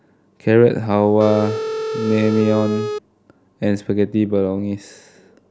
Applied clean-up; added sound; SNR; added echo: none; Telephone; 5 dB; none.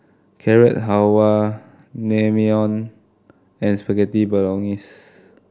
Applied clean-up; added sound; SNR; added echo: none; none; none; none.